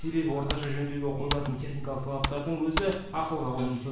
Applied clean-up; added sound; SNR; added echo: none; Computer keyboard; 5 dB; reverberation time 0.7 s.